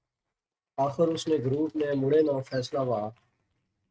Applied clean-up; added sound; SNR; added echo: neural mask model RNNoise.